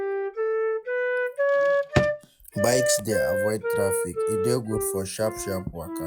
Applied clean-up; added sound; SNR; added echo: classical method log-MMSE.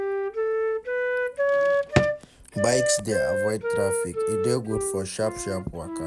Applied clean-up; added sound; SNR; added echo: none; Wind instrument, woodwind instrument + Drawer open or close; -4 dB; none.